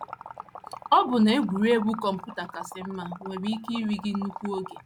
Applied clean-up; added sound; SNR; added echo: none; Liquid; 14 dB; none.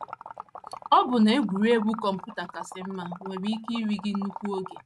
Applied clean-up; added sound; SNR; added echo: neural mask model RNNoise.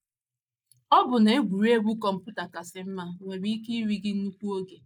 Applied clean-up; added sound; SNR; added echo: neural mask model Resemble Enhance denoiser.